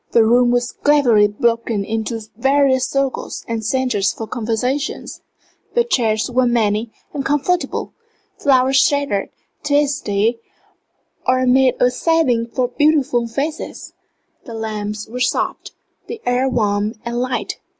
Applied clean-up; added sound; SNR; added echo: none; none; none; none.